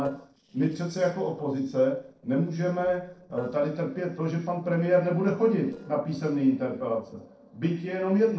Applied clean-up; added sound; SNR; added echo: neural separator model SepFormer DNS4.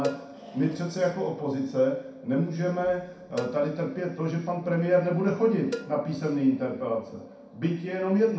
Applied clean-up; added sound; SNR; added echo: none; Cowbell; 17 dB; reverberation time 0.6 s.